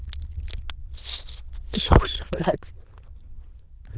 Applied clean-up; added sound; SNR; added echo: neural diffusion model UNIVERSE++.